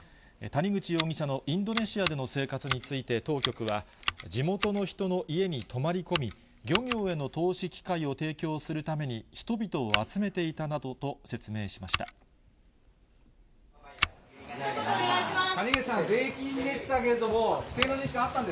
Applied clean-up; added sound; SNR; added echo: none; Scissors; 6 dB; none.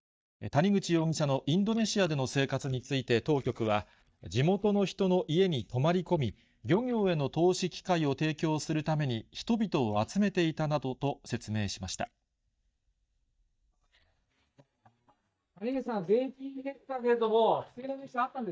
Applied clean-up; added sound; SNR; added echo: neural mask model DeepFilterNet 3.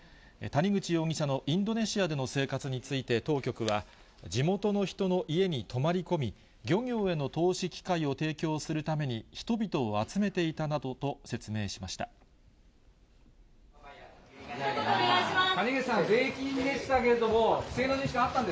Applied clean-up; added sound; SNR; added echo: none; none; none; none.